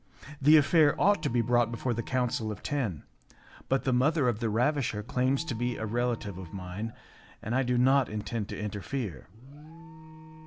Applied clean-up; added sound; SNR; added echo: none; Alarm; 20 dB; none.